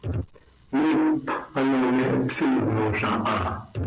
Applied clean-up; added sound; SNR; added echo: none; none; none; none.